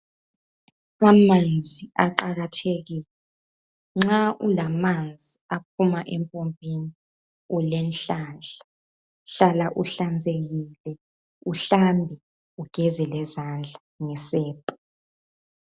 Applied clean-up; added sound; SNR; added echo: none; none; none; none.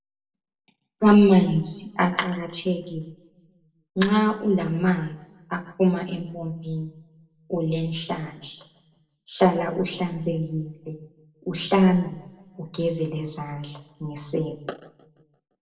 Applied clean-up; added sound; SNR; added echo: none; none; none; reverberation time 0.7 s.